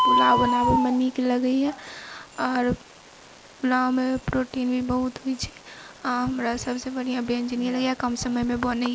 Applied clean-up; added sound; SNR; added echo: none; Bird; 5 dB; none.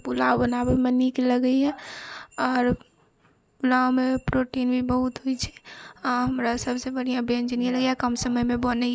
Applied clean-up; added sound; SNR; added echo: none; none; none; none.